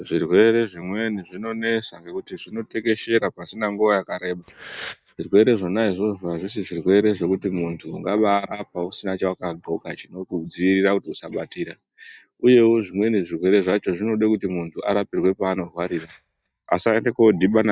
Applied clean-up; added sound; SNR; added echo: neural mask model DeepFilterNet 3.